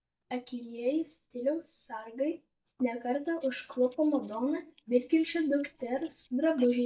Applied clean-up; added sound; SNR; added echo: neural mask model DeepFilterNet 3.